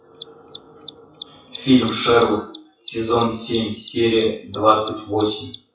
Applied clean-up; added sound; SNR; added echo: classical method WPE with log-MMSE.